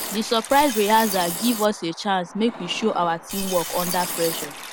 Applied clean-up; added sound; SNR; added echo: none; Liquid; 8 dB; none.